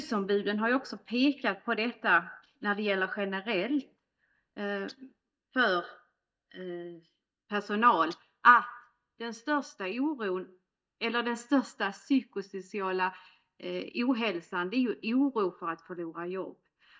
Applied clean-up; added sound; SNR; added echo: neural mask model DeepFilterNet 3.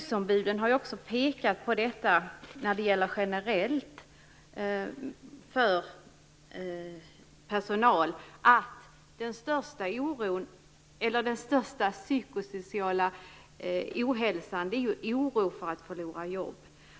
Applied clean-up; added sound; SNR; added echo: none; none; none; none.